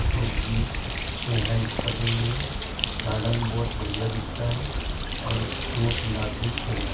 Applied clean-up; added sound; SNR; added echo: none; Bird; -1 dB; reverberation time 0.2 s.